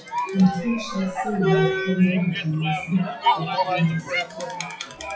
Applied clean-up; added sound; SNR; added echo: classical method WPE with log-MMSE.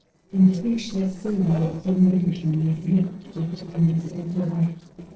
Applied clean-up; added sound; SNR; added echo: neural separator model SepFormer DNS4.